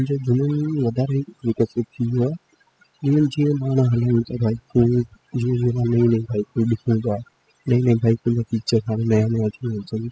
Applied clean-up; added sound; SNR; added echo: classical method spectral subtraction.